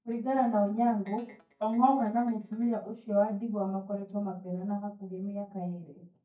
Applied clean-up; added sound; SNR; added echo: neural mask model DeepFilterNet 3.